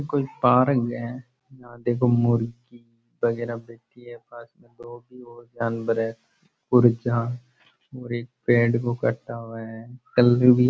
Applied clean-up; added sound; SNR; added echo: none; none; none; none.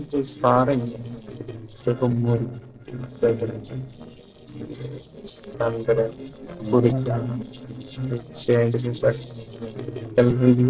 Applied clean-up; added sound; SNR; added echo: neural separator model SepFormer DNS4.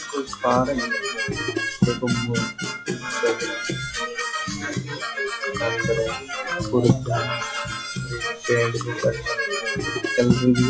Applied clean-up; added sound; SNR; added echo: classical method WPE with log-MMSE.